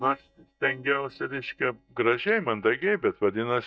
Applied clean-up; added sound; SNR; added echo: neural mask model DeepFilterNet 3.